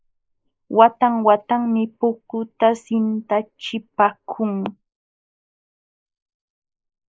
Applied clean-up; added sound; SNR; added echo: neural mask model Resemble Enhance denoiser.